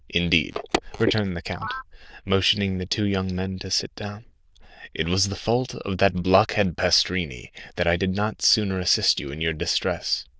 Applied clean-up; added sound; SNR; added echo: neural diffusion model UNIVERSE++.